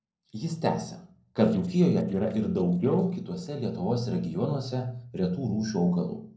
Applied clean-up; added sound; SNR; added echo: neural separator model SepFormer DNS4.